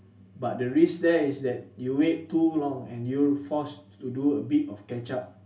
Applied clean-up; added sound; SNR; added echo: none; none; none; reverberation time 0.4 s.